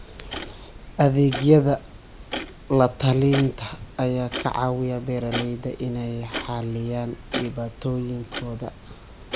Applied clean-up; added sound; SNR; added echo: none; Clock; 12 dB; none.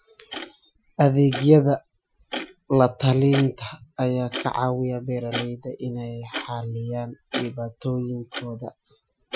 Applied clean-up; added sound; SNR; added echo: classical method Wiener filter.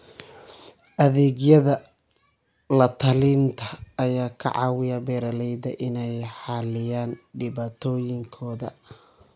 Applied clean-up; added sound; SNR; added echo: none; none; none; none.